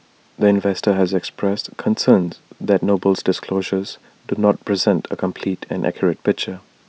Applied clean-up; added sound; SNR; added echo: none; none; none; none.